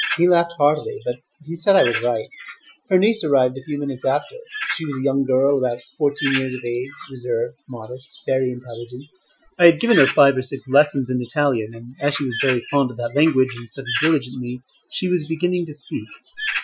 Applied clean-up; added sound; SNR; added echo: classical method Wiener filter.